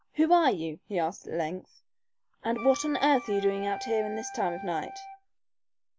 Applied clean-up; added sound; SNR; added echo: none; Wind instrument, woodwind instrument; 11 dB; none.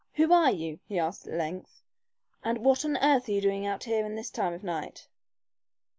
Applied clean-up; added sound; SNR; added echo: none; none; none; none.